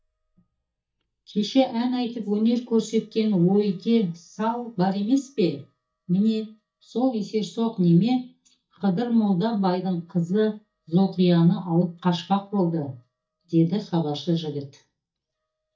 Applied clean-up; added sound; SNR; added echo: neural mask model DeepFilterNet 3.